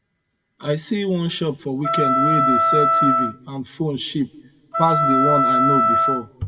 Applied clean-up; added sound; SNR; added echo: none; Wind instrument, woodwind instrument; -4 dB; reverberation time 1.2 s.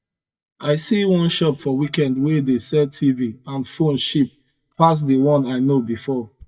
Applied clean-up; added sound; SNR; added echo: neural mask model DeepFilterNet 3.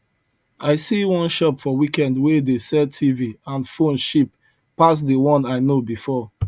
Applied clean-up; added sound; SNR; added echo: none; none; none; none.